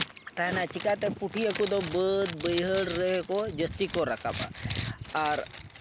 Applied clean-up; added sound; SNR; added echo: none; Zipper (clothing); 11 dB; none.